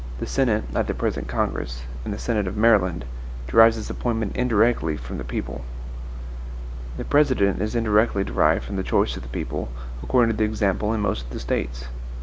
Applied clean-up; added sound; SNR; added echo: none; none; none; none.